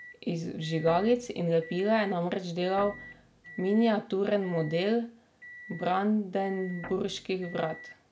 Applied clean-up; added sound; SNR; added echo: none; Guitar + Microwave oven; 18 dB; none.